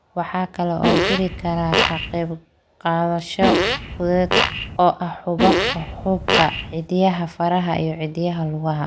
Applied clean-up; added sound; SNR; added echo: none; Fart; -1 dB; none.